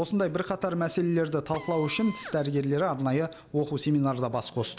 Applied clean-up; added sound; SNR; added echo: none; Drill; 19 dB; none.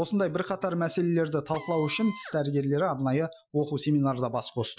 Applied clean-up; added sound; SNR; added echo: classical method Wiener filter.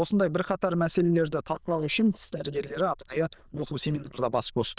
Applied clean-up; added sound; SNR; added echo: neural diffusion model UNIVERSE++.